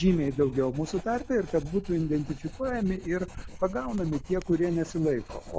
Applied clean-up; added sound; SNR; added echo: none; Writing; 14 dB; none.